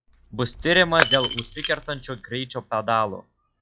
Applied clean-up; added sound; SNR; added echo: classical method log-MMSE.